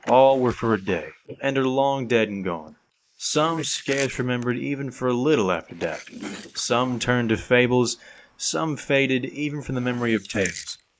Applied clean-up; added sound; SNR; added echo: neural mask model Resemble Enhance denoiser.